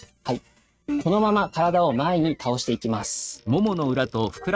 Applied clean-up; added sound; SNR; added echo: neural mask model RNNoise.